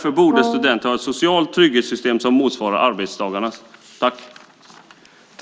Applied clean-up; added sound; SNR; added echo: none; Brass instrument; 4 dB; none.